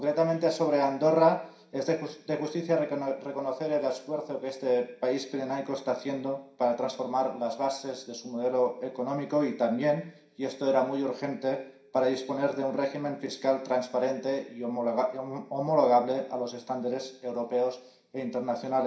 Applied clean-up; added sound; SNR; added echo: none; none; none; reverberation time 0.5 s.